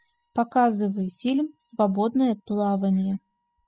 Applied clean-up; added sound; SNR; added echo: classical method spectral subtraction.